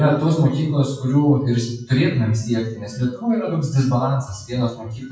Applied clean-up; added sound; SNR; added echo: classical method WPE with log-MMSE.